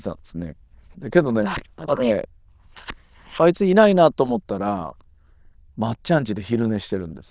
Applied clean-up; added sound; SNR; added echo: neural diffusion model UNIVERSE++.